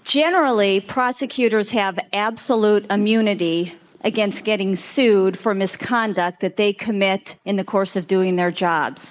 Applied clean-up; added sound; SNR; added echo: neural mask model Resemble Enhance denoiser.